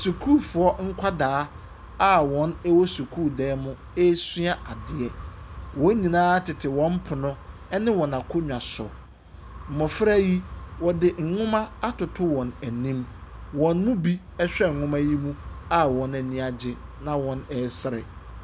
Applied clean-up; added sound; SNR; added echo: none; Wind; 15 dB; none.